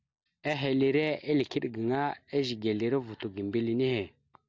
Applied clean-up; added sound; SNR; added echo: none; none; none; none.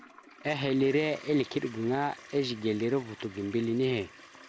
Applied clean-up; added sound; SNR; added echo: none; Toilet flush; 20 dB; none.